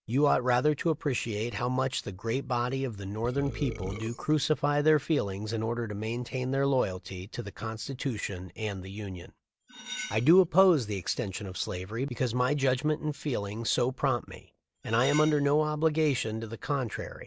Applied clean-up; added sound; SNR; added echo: none; Burping, eructation + Cutlery, silverware; 11 dB; none.